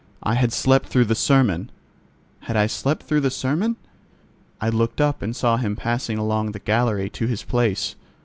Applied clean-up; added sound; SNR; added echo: none; none; none; none.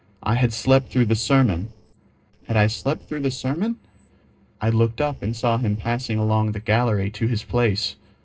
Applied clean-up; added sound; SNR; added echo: neural separator model SepFormer DNS4.